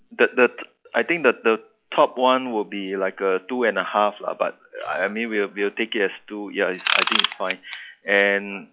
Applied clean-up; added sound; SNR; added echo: classical method log-MMSE.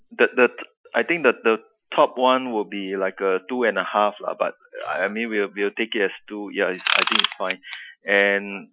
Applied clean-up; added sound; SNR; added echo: classical method Wiener filter.